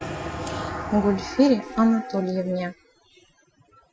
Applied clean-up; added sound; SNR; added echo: classical method Wiener filter.